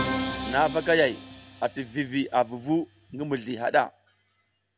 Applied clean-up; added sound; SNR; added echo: none; Musical instrument; 9 dB; none.